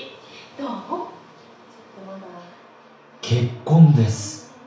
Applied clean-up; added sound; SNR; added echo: none; none; none; reverberation time 0.6 s.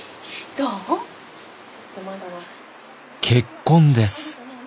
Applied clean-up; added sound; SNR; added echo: none; none; none; none.